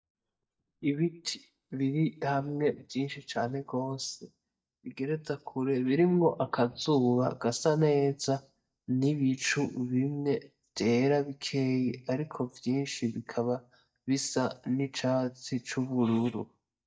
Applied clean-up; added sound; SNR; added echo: neural mask model DeepFilterNet 3.